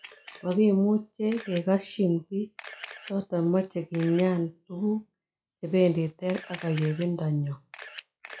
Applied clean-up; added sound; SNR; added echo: classical method log-MMSE.